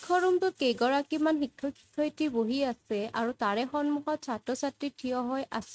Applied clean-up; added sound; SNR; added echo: neural mask model RNNoise.